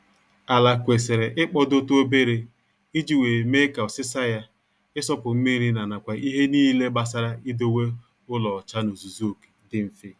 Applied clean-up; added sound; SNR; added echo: none; none; none; none.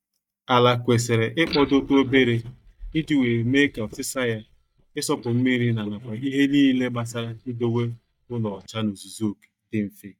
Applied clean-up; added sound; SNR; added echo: neural mask model DeepFilterNet 3.